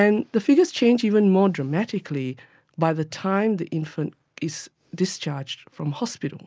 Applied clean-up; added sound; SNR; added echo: none; none; none; none.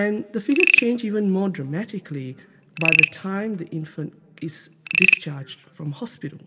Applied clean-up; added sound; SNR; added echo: none; Frog; -2 dB; reverberation time 2.4 s.